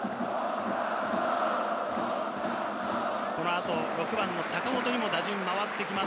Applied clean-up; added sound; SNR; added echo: none; none; none; none.